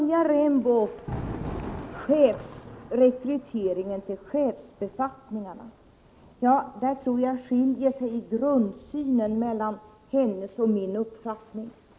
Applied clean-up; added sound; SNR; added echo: none; Thunder; 17 dB; none.